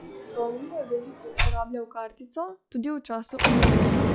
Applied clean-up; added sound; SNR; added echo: classical method log-MMSE.